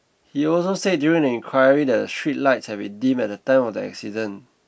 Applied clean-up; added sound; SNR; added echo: none; none; none; none.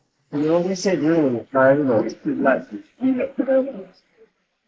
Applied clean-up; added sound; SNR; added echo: neural mask model Resemble Enhance denoiser.